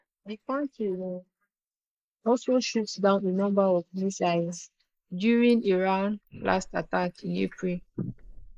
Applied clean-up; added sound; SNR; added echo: neural mask model Resemble Enhance denoiser.